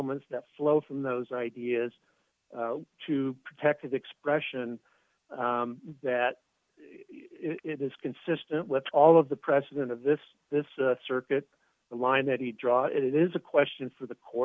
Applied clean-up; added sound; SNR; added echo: none; none; none; none.